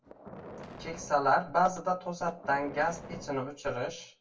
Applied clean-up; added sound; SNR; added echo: none; Boom; 16 dB; reverberation time 0.1 s.